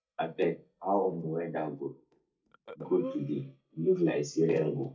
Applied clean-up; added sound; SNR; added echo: neural mask model DeepFilterNet 3.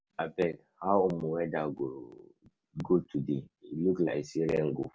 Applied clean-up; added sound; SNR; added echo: none; none; none; none.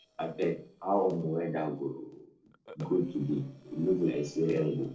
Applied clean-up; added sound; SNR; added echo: neural separator model SepFormer DNS4.